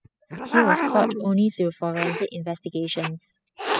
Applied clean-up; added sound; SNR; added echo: classical method spectral subtraction.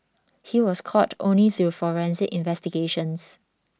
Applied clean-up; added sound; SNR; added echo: none; none; none; none.